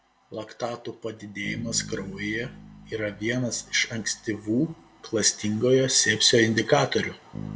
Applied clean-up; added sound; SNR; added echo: none; Bass guitar; 18 dB; reverberation time 0.3 s.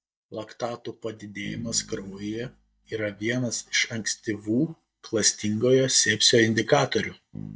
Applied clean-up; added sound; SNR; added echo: neural mask model DeepFilterNet 3.